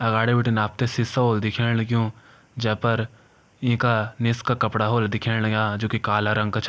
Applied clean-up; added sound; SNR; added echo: none; none; none; none.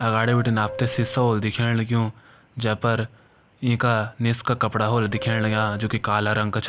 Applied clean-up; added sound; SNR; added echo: none; Subway, metro, underground / Doorbell; 14 dB; none.